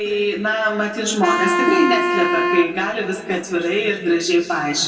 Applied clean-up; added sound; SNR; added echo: none; Wind instrument, woodwind instrument; 1 dB; reverberation time 2.2 s.